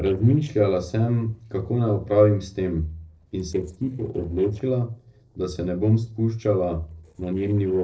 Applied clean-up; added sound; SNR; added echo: neural separator model SepFormer DNS4.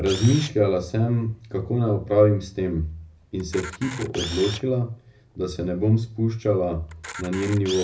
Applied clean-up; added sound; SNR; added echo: none; Camera; 16 dB; reverberation time 0.4 s.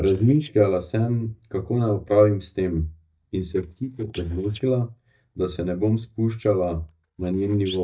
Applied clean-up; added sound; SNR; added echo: neural mask model DeepFilterNet 3.